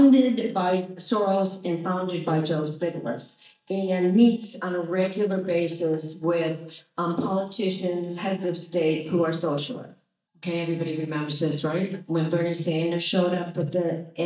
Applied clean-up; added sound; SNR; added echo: neural mask model DeepFilterNet 3.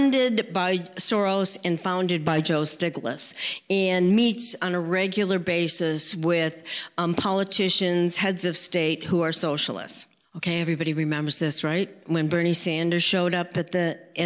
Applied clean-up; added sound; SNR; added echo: none; none; none; none.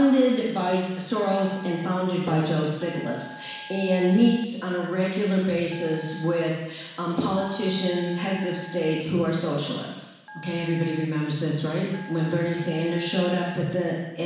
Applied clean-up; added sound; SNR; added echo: none; Telephone; 20 dB; reverberation time 1.1 s.